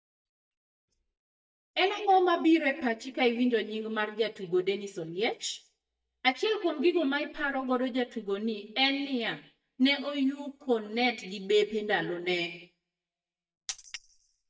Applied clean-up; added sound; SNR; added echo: neural mask model DeepFilterNet 3.